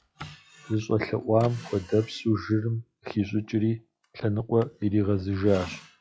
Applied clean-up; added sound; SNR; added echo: classical method log-MMSE.